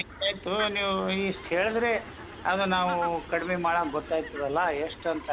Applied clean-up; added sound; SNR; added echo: none; Gunshot, gunfire + Fowl; 13 dB; none.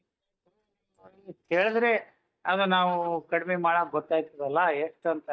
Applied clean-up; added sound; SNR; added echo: neural mask model DeepFilterNet 3.